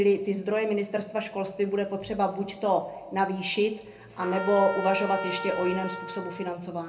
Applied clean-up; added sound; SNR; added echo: none; Trumpet; 9 dB; reverberation time 0.3 s.